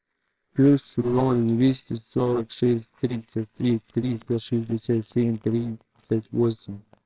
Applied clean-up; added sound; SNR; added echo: neural separator model SepFormer WHAMR!.